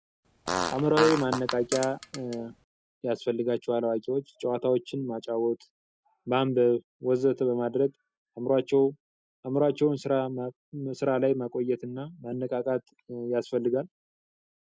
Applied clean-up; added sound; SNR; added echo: none; Fart; 4 dB; none.